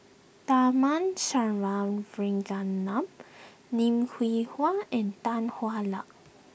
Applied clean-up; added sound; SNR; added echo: none; none; none; none.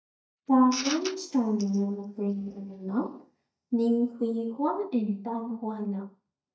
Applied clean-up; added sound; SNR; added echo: neural mask model DeepFilterNet 3.